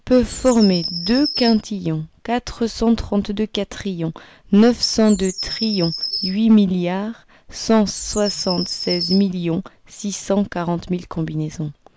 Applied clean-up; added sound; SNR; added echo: none; Bird vocalization, bird call, bird song; 11 dB; none.